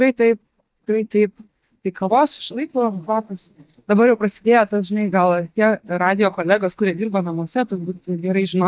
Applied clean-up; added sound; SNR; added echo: neural mask model DeepFilterNet 3.